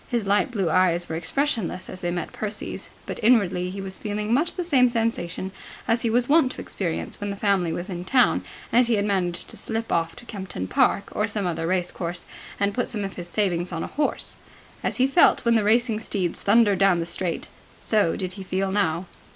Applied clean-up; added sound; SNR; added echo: none; none; none; none.